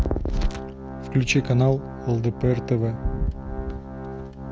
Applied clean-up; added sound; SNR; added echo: none; Organ; 10 dB; none.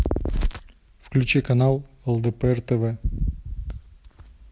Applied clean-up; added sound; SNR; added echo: none; none; none; none.